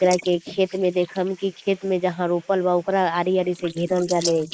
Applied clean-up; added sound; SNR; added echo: neural mask model Resemble Enhance denoiser.